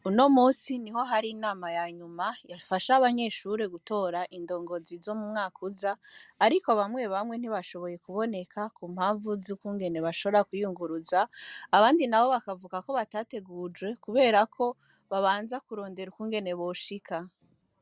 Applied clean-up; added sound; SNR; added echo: none; none; none; none.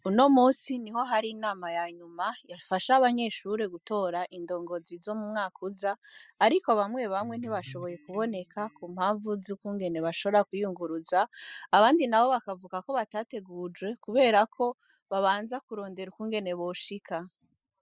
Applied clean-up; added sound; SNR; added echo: classical method spectral subtraction.